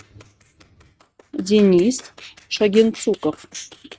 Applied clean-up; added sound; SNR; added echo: neural mask model RNNoise.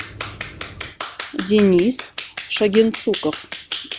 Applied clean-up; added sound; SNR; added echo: none; Clapping; 10 dB; none.